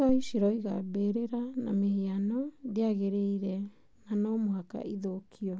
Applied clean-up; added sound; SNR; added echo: none; none; none; none.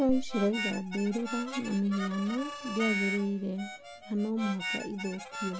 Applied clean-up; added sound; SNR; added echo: none; Harmonica; 8 dB; none.